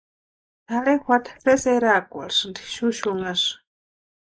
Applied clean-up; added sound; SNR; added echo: neural mask model Resemble Enhance denoiser.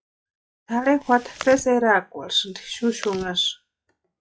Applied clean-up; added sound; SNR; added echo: classical method log-MMSE.